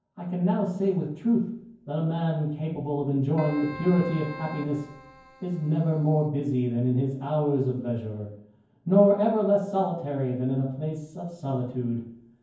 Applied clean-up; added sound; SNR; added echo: none; Keyboard (musical); 16 dB; reverberation time 0.9 s.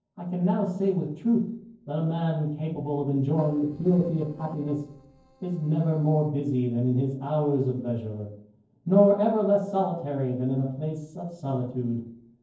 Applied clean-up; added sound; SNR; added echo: neural separator model SepFormer DNS4.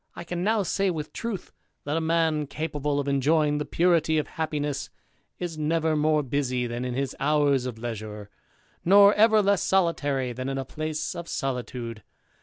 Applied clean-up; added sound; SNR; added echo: none; none; none; none.